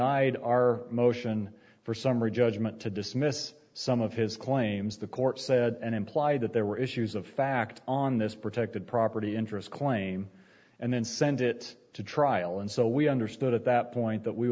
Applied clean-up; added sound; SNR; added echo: none; none; none; none.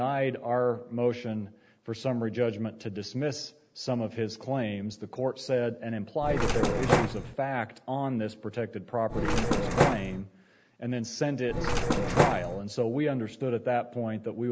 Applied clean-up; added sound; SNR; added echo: none; Mechanisms; -4 dB; none.